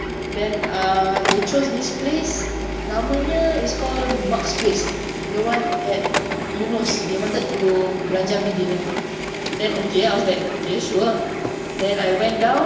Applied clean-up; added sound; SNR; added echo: none; Printer; 3 dB; reverberation time 1.0 s.